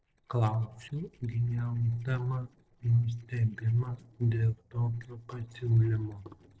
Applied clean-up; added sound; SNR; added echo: neural separator model SepFormer DNS4.